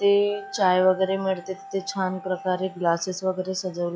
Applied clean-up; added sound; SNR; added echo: classical method log-MMSE.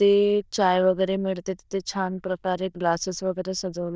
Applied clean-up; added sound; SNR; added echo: neural diffusion model UNIVERSE++.